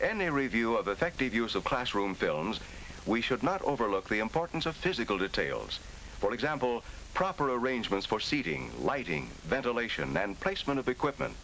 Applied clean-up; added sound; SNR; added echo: none; none; none; none.